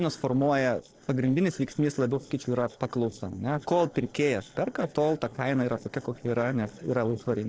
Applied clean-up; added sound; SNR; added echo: neural separator model SepFormer DNS4.